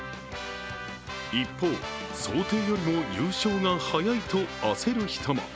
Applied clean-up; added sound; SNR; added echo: none; none; none; none.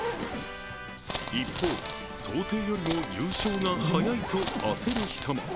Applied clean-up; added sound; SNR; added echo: none; Coin (dropping) + Zipper (clothing); 0 dB; none.